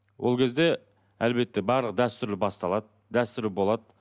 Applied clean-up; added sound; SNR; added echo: none; none; none; none.